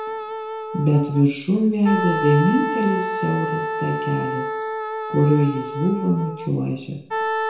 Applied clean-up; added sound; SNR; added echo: none; Wind instrument, woodwind instrument; 5 dB; reverberation time 0.5 s.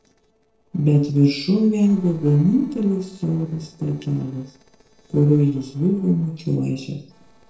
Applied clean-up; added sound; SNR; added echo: neural separator model SepFormer DNS4.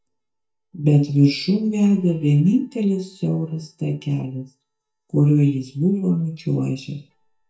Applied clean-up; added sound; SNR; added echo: neural mask model DeepFilterNet 3.